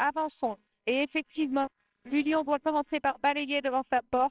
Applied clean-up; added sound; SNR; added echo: neural separator model SepFormer WHAMR!.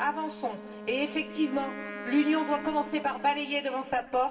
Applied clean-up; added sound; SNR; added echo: none; Wind instrument, woodwind instrument; 13 dB; reverberation time 1.9 s.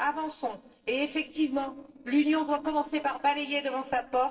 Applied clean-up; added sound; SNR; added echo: neural separator model SepFormer DNS4.